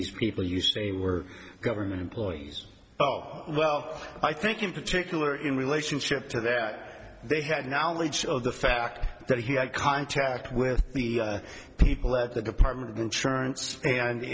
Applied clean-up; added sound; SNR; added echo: none; none; none; none.